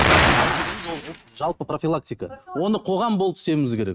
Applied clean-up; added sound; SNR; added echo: neural mask model RNNoise.